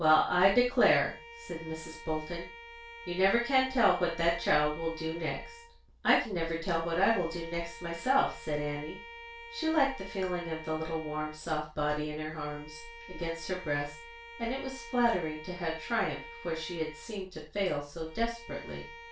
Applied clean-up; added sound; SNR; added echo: none; Bowed string instrument; 17 dB; reverberation time 0.2 s.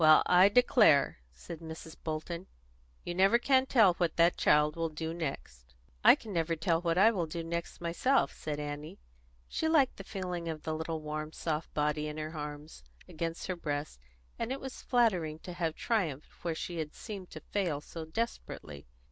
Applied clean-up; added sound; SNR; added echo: none; none; none; none.